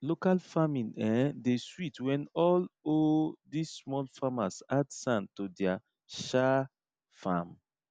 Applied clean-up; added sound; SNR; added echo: none; none; none; none.